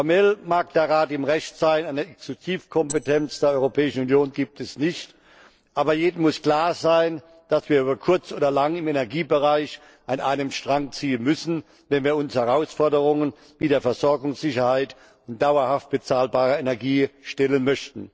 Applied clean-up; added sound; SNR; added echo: neural separator model SepFormer DNS4.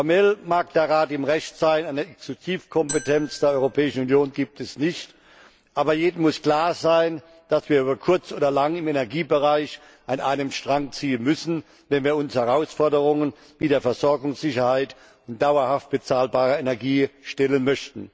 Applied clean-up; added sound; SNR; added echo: none; Marimba, xylophone; 11 dB; none.